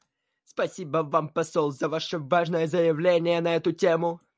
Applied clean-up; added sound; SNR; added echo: none; none; none; none.